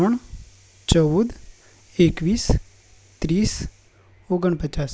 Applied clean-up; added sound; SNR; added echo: none; none; none; none.